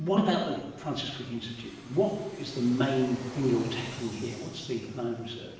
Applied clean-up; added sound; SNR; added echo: none; Fixed-wing aircraft, airplane; 17 dB; reverberation time 0.9 s.